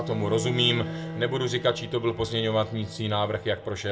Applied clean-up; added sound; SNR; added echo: none; Bowed string instrument; 10 dB; reverberation time 0.2 s.